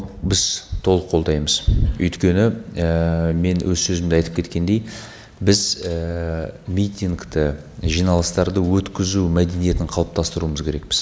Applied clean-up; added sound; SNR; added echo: none; none; none; none.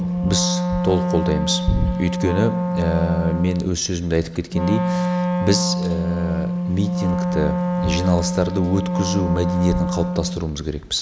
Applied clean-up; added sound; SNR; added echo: none; Wind instrument, woodwind instrument; 0 dB; none.